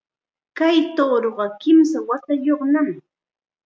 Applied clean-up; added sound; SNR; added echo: none; none; none; none.